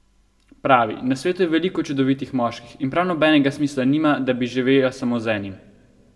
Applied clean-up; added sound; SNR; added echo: none; none; none; reverberation time 0.3 s.